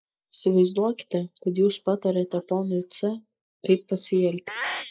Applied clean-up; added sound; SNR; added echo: neural mask model Resemble Enhance denoiser.